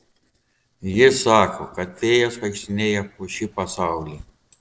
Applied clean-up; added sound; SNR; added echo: neural separator model SepFormer DNS4.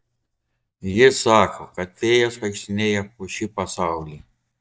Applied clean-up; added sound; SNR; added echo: neural mask model DeepFilterNet 3.